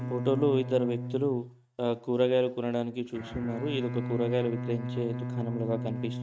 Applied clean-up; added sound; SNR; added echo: neural mask model RNNoise.